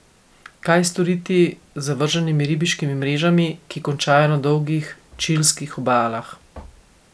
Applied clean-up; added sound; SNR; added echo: none; none; none; none.